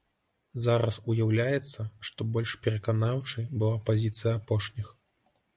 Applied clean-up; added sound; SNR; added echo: none; none; none; none.